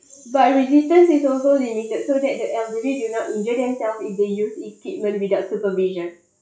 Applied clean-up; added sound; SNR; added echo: classical method log-MMSE.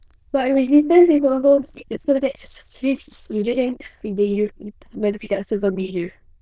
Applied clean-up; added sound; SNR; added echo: neural diffusion model UNIVERSE++.